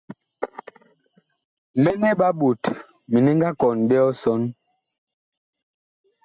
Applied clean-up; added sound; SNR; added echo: none; none; none; none.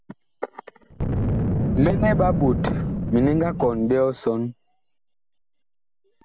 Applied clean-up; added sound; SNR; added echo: none; Boom; 2 dB; none.